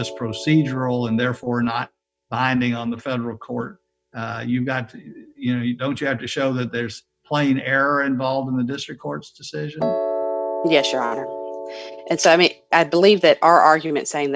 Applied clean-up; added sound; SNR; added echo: neural mask model RNNoise.